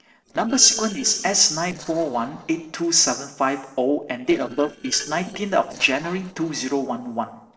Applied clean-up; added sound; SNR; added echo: neural separator model SepFormer DNS4.